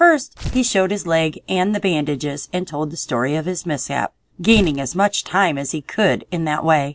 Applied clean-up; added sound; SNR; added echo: none; Tearing; 14 dB; none.